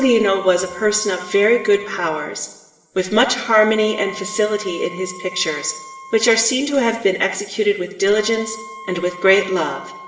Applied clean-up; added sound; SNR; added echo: none; Wind instrument, woodwind instrument; 19 dB; reverberation time 1.1 s.